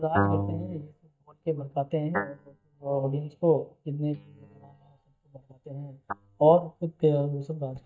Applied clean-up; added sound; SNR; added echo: neural mask model DeepFilterNet 3.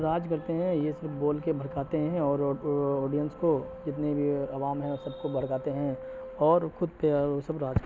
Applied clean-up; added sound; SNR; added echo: none; none; none; none.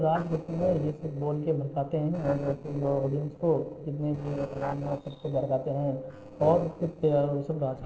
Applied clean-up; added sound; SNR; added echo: neural separator model SepFormer DNS4.